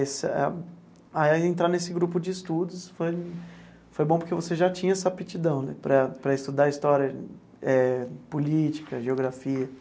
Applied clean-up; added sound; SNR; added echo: none; none; none; none.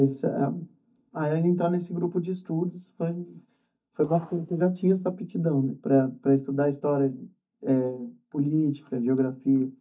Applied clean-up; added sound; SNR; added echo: neural mask model DeepFilterNet 3.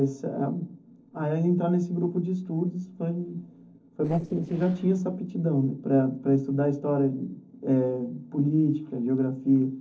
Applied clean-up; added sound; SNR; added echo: neural separator model SepFormer DNS4.